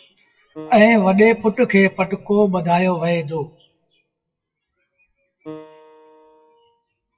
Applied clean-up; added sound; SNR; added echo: classical method WPE with log-MMSE.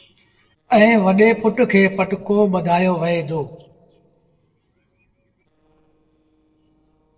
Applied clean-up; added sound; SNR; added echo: neural separator model SepFormer DNS4.